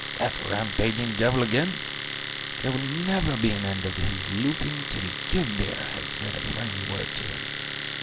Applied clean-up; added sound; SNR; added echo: none; Domestic sounds, home sounds; 2 dB; none.